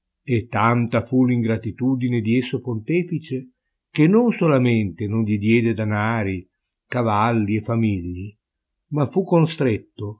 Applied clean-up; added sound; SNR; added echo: none; none; none; none.